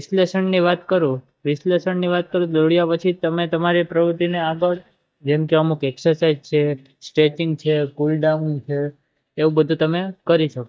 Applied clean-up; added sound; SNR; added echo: neural mask model DeepFilterNet 3.